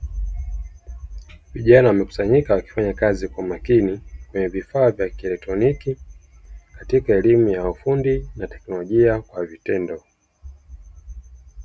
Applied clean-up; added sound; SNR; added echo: none; none; none; none.